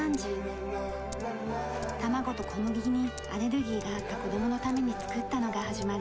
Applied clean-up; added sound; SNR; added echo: none; Typing; 19 dB; none.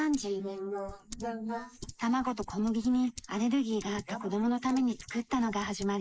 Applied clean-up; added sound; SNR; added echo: neural mask model Resemble Enhance denoiser.